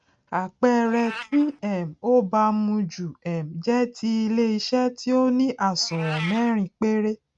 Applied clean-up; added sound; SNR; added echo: neural mask model RNNoise.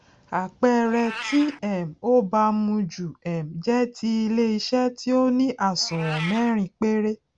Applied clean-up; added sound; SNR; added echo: none; Meow; 18 dB; none.